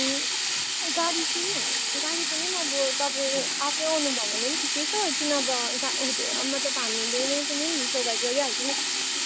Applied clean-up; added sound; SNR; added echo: none; Sink (filling or washing); -5 dB; none.